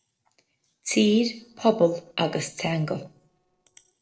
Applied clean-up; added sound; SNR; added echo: neural separator model SepFormer DNS4.